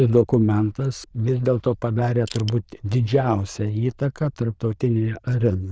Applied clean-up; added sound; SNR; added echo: neural diffusion model UNIVERSE++.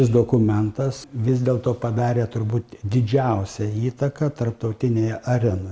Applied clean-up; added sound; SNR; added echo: none; none; none; none.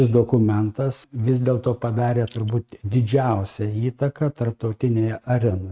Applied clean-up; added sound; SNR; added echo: neural mask model RNNoise.